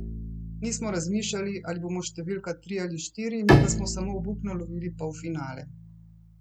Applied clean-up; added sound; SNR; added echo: none; Bowed string instrument; -2 dB; none.